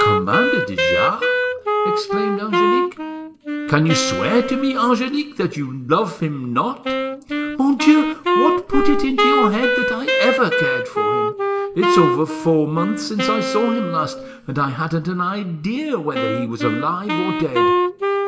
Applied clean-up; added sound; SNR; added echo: none; Wind instrument, woodwind instrument; 0 dB; reverberation time 0.9 s.